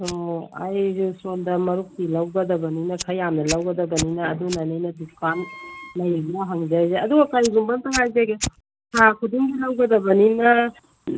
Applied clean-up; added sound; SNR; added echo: none; Wind instrument, woodwind instrument + Fire; 16 dB; none.